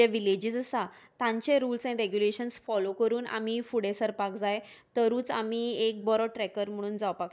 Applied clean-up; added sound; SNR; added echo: none; none; none; none.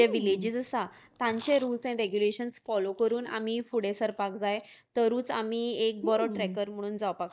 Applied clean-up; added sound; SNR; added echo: neural mask model DeepFilterNet 3.